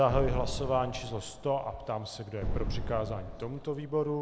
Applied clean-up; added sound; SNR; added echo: none; Boom; 3 dB; none.